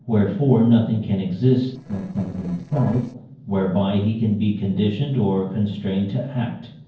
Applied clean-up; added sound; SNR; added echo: neural separator model SepFormer DNS4.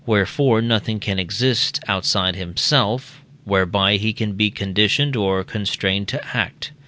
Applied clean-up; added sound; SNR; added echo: none; none; none; none.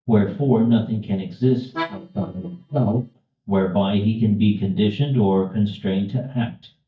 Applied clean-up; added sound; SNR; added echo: neural mask model DeepFilterNet 3.